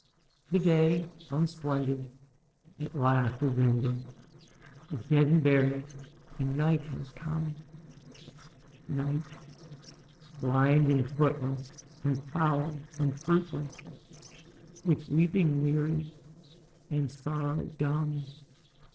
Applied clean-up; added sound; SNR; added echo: neural separator model SepFormer DNS4.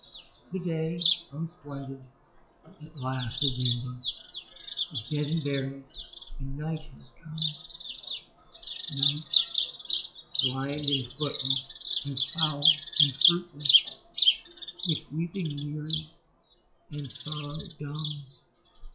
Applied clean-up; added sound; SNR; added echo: classical method WPE with log-MMSE.